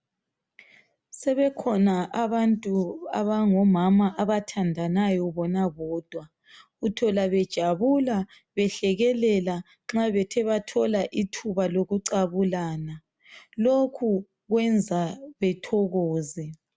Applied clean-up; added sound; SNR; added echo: none; none; none; none.